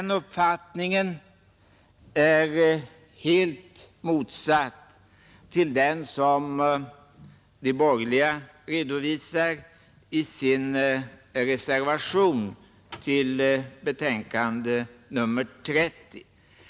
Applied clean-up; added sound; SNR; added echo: none; none; none; none.